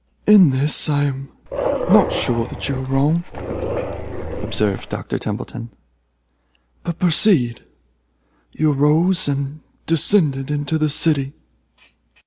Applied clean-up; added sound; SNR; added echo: none; Dog; 4 dB; none.